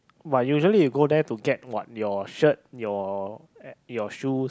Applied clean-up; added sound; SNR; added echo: none; none; none; none.